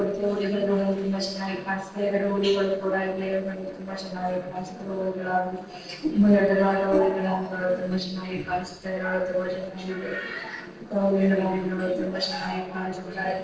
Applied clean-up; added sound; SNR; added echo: neural separator model SepFormer DNS4.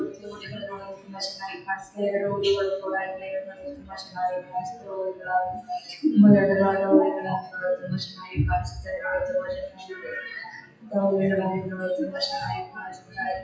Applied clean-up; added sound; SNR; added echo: classical method WPE with log-MMSE.